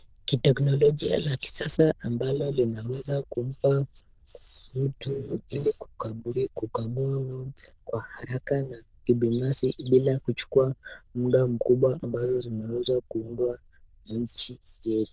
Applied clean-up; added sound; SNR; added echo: neural diffusion model UNIVERSE++.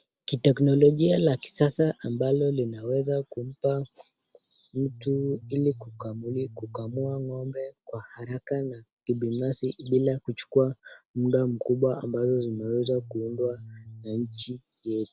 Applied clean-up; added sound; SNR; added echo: none; Bass guitar; 16 dB; none.